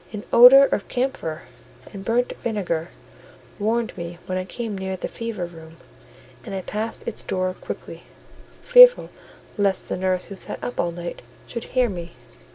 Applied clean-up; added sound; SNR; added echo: none; none; none; none.